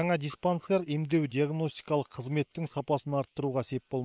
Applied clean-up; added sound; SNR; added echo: neural separator model SepFormer WHAM!.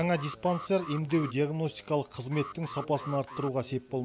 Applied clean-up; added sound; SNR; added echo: none; Alarm; 14 dB; none.